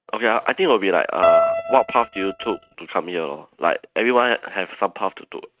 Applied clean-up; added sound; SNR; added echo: neural mask model RNNoise.